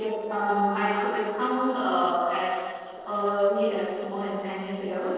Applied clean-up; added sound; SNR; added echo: neural separator model SepFormer DNS4.